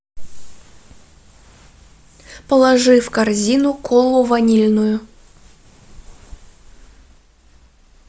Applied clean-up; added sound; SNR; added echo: none; none; none; none.